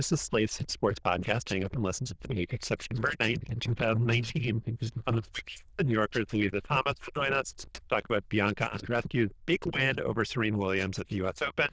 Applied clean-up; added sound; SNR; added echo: neural diffusion model UNIVERSE++.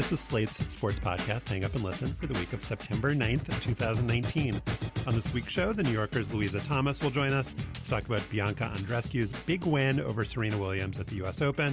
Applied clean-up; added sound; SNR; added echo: none; Coin (dropping); 15 dB; none.